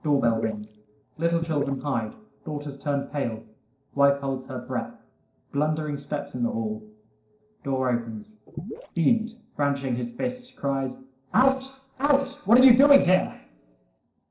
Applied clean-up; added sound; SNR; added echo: neural separator model SepFormer DNS4.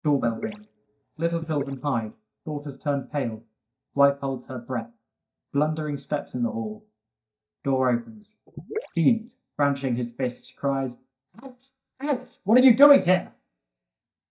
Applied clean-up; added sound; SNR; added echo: neural mask model DeepFilterNet 3.